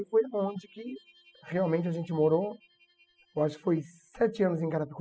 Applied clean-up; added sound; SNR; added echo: classical method spectral subtraction.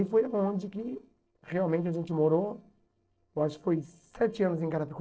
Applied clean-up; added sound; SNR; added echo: neural separator model SepFormer DNS4.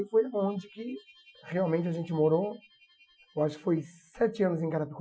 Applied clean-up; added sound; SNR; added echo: classical method Wiener filter.